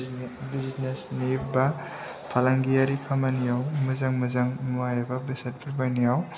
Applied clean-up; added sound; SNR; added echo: none; none; none; none.